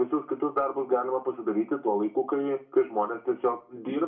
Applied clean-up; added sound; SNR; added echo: none; none; none; reverberation time 0.3 s.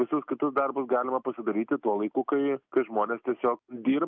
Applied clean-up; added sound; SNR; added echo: none; none; none; none.